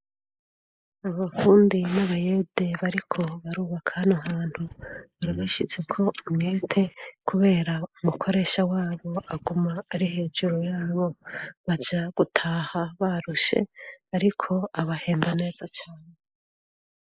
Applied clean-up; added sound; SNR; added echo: neural mask model Resemble Enhance denoiser.